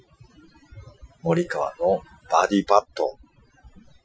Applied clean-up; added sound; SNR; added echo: classical method Wiener filter.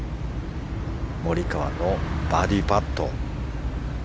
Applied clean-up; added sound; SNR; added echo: none; Bus; 6 dB; none.